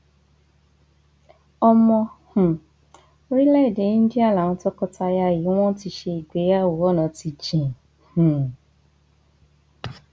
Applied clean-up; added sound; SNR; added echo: none; none; none; none.